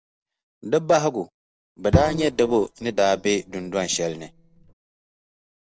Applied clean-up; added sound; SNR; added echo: neural separator model SepFormer DNS4.